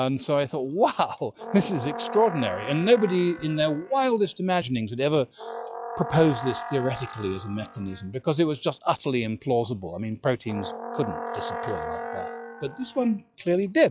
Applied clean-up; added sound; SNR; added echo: classical method log-MMSE.